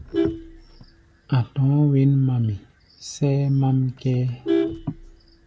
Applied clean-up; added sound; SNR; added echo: none; Vehicle horn, car horn, honking; 8 dB; none.